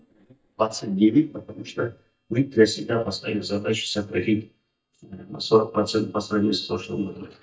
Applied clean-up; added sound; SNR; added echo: neural mask model DeepFilterNet 3.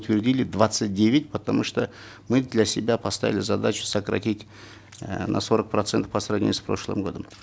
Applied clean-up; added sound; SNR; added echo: none; none; none; none.